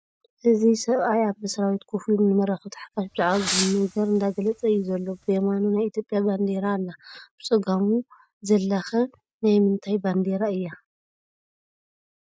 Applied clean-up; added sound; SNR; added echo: none; Fireworks; 10 dB; none.